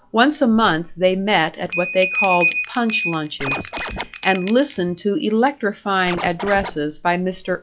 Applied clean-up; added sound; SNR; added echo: classical method log-MMSE.